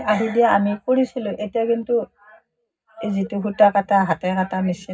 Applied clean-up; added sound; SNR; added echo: none; none; none; reverberation time 0.4 s.